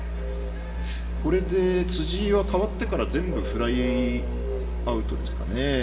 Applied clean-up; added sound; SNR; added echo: none; Musical instrument; 1 dB; reverberation time 2.0 s.